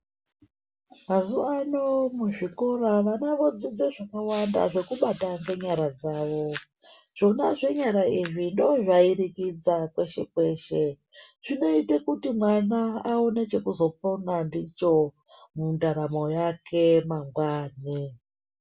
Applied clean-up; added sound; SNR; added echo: none; none; none; none.